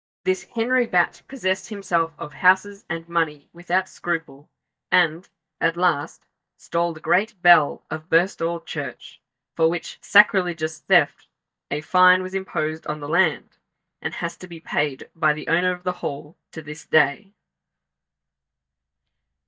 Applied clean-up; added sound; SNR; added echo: neural mask model DeepFilterNet 3.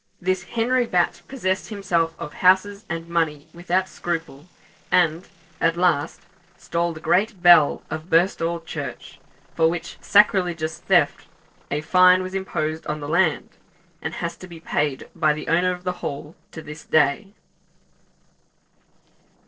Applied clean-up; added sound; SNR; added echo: neural separator model SepFormer DNS4.